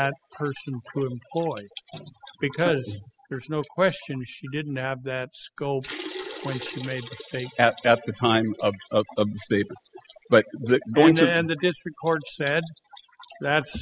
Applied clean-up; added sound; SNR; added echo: classical method spectral subtraction.